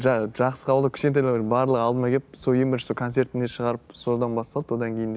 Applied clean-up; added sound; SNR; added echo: none; none; none; none.